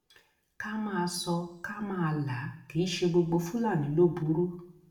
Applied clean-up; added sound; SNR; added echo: none; none; none; reverberation time 0.6 s.